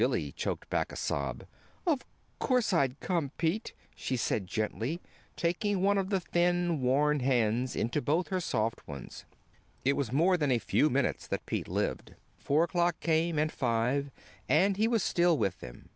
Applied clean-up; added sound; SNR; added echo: none; none; none; none.